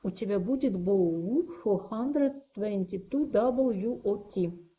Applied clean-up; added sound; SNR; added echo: neural mask model Resemble Enhance denoiser.